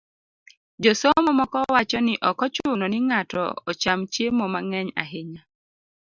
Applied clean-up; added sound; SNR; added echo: none; none; none; none.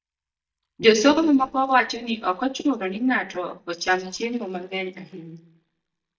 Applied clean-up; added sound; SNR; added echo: neural mask model DeepFilterNet 3.